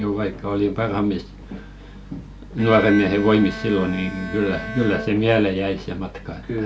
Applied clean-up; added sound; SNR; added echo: none; Bowed string instrument; 14 dB; none.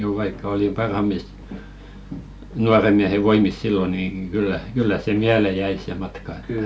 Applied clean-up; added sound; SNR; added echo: none; none; none; none.